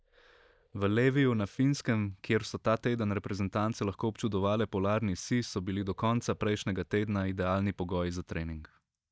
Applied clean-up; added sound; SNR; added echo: neural mask model DeepFilterNet 3.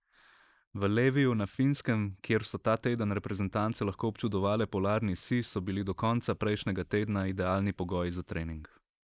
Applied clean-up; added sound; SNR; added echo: neural mask model Resemble Enhance denoiser.